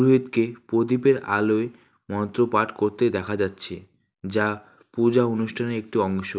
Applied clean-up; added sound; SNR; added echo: none; none; none; none.